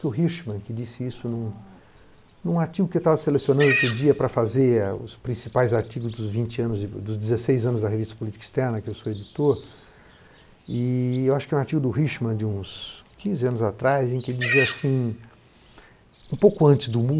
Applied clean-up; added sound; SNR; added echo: none; Livestock, farm animals, working animals; 12 dB; none.